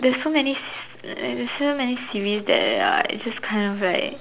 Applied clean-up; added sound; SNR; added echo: none; none; none; none.